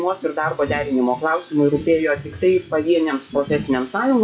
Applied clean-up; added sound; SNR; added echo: classical method log-MMSE.